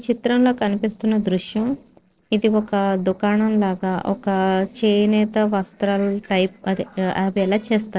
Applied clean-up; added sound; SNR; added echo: neural separator model SepFormer DNS4.